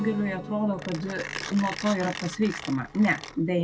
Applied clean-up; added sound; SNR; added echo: none; Guitar + Mechanisms; 11 dB; none.